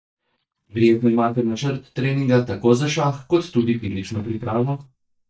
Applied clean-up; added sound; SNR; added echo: neural mask model DeepFilterNet 3.